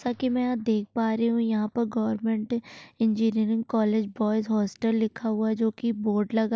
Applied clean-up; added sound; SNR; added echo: none; none; none; none.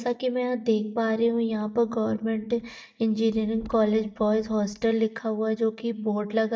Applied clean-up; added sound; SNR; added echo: neural mask model DeepFilterNet 3.